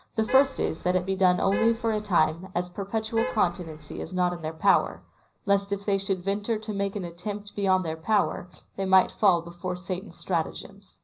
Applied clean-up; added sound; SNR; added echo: none; Traffic noise, roadway noise / Vehicle horn, car horn, honking; 11 dB; reverberation time 0.5 s.